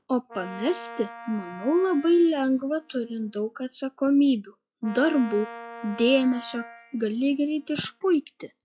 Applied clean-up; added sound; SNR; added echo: classical method log-MMSE.